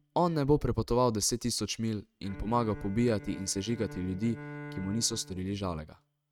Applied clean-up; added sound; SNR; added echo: neural mask model RNNoise.